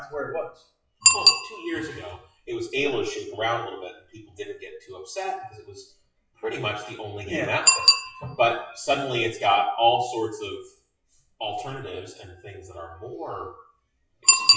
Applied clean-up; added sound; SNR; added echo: classical method WPE with log-MMSE.